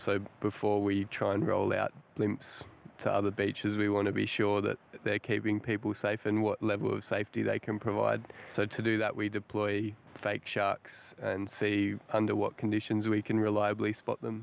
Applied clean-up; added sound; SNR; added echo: none; none; none; none.